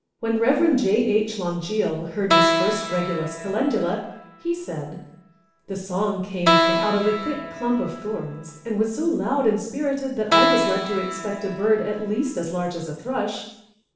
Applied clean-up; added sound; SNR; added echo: none; Keyboard (musical); 1 dB; reverberation time 0.7 s.